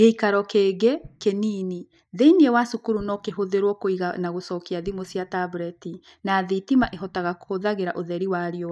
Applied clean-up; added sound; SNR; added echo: neural mask model DeepFilterNet 3.